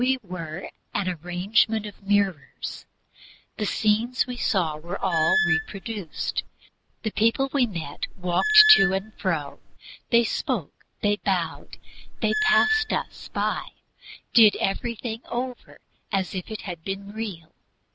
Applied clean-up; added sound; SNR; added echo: none; Squeak / Screech; 2 dB; none.